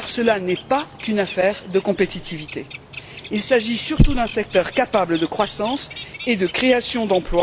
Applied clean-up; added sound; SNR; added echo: none; Bird; 16 dB; none.